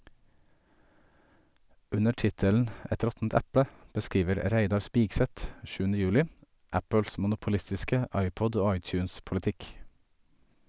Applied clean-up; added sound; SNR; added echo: none; none; none; none.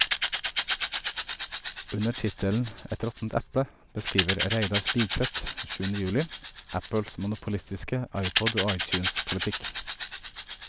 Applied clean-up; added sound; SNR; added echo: none; Rattle / Rattle (instrument); 2 dB; none.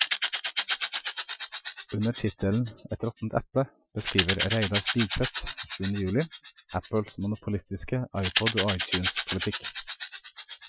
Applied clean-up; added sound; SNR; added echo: classical method Wiener filter.